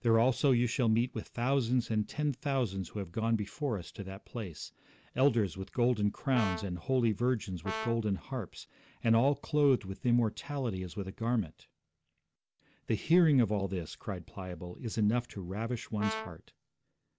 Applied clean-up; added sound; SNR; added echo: none; Brass instrument; 11 dB; none.